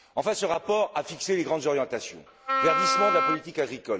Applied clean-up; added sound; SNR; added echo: none; Wind instrument, woodwind instrument; -2 dB; none.